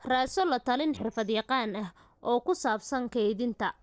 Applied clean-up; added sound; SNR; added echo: neural separator model SepFormer DNS4.